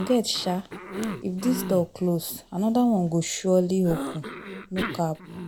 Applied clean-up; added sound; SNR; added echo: none; Cough; 11 dB; none.